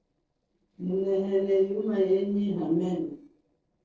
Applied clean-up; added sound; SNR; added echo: neural separator model SepFormer DNS4.